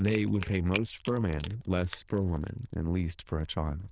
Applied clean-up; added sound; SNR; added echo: neural diffusion model UNIVERSE++.